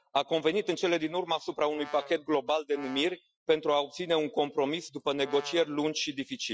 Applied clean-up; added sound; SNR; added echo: classical method Wiener filter.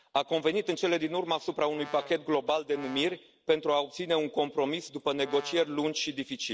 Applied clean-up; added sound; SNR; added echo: none; Brass instrument; 17 dB; none.